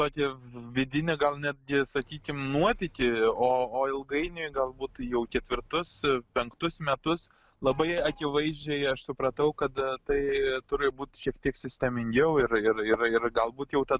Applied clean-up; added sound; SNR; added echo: none; none; none; none.